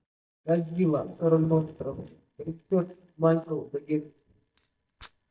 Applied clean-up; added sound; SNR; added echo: neural mask model DeepFilterNet 3.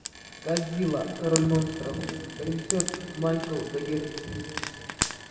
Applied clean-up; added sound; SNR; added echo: none; Frying (food); 6 dB; reverberation time 2.6 s.